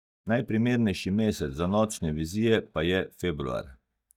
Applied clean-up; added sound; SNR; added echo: neural mask model DeepFilterNet 3.